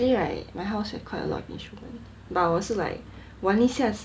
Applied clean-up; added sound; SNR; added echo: none; none; none; none.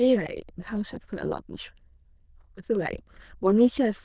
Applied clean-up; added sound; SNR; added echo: neural diffusion model UNIVERSE++.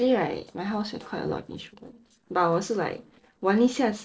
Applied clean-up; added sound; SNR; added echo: neural separator model SepFormer DNS4.